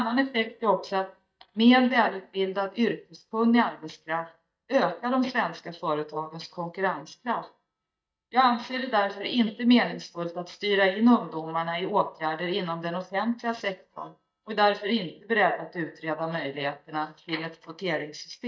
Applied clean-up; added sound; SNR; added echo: neural mask model DeepFilterNet 3.